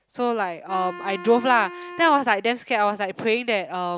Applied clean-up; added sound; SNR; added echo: none; Wind instrument, woodwind instrument; 16 dB; none.